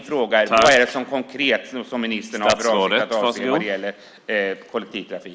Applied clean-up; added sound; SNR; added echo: none; none; none; none.